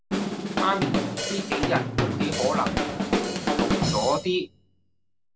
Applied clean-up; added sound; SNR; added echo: none; Drum kit; -2 dB; none.